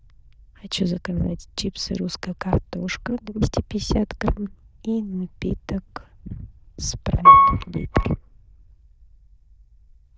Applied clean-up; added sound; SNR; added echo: neural diffusion model UNIVERSE++.